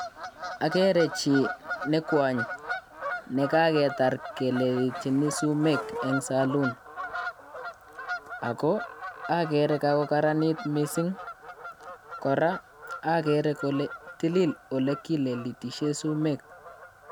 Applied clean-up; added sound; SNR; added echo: none; Bird vocalization, bird call, bird song / Fowl; 10 dB; none.